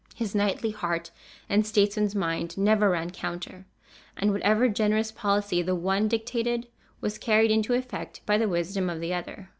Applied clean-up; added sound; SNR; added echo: none; none; none; none.